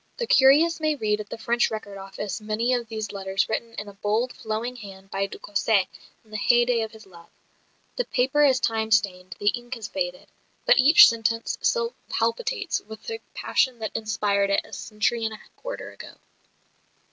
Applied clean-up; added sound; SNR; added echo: none; none; none; none.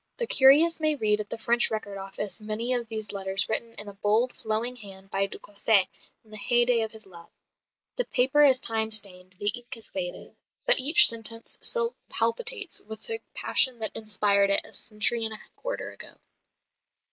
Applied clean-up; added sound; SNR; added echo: neural mask model Resemble Enhance denoiser.